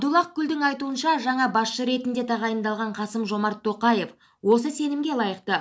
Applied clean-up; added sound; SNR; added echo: none; none; none; none.